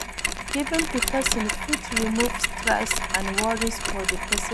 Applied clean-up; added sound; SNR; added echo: none; Mechanisms; -3 dB; none.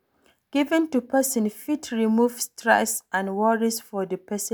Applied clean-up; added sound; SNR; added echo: none; none; none; none.